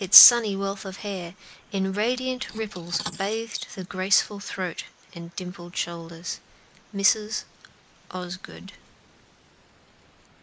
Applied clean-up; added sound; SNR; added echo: neural mask model Resemble Enhance denoiser.